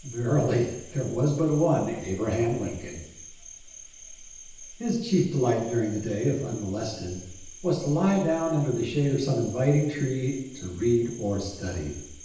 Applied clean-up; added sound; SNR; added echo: none; Cricket; 18 dB; reverberation time 0.9 s.